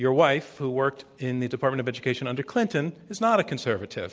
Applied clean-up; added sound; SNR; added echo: none; none; none; none.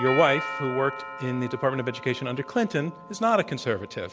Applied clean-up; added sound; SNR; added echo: none; Doorbell; 10 dB; none.